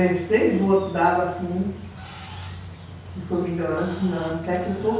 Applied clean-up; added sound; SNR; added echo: none; Water; 19 dB; reverberation time 0.6 s.